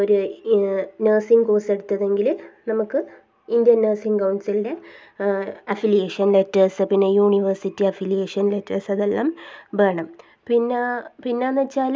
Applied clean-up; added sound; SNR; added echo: none; none; none; none.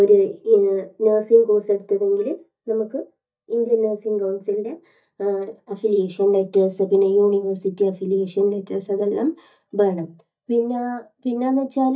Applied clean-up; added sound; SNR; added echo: neural mask model DeepFilterNet 3.